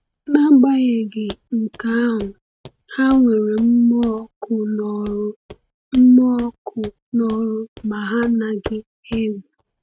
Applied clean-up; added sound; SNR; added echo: neural mask model RNNoise.